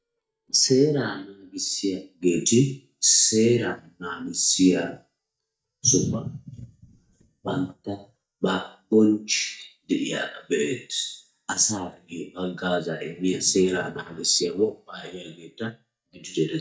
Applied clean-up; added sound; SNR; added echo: neural mask model DeepFilterNet 3.